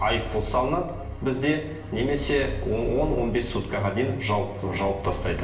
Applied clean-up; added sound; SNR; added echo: none; none; none; reverberation time 0.8 s.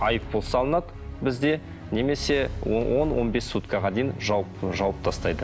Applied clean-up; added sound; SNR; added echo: none; none; none; none.